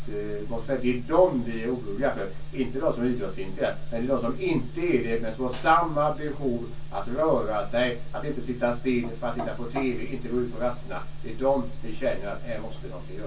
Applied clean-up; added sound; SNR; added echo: none; Hi-hat; 19 dB; reverberation time 0.1 s.